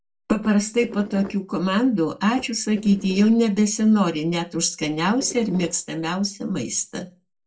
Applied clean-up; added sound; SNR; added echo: neural separator model SepFormer DNS4.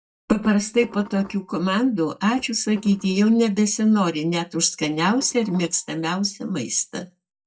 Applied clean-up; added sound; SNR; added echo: neural mask model DeepFilterNet 3.